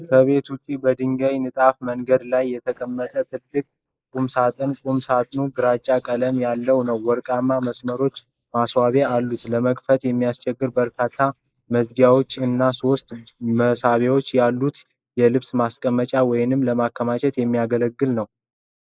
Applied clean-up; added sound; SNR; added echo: neural mask model Resemble Enhance denoiser.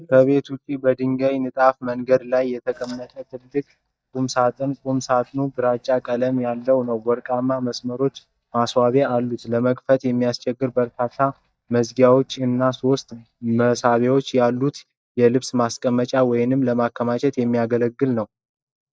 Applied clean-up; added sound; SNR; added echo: neural mask model DeepFilterNet 3.